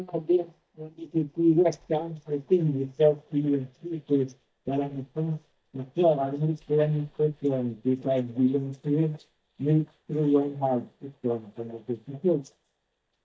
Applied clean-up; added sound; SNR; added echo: neural mask model DeepFilterNet 3.